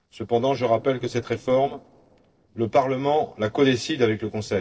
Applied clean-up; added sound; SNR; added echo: neural separator model SepFormer DNS4.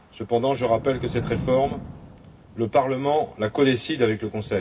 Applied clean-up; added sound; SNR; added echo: none; Thunder / Rain; 13 dB; reverberation time 0.4 s.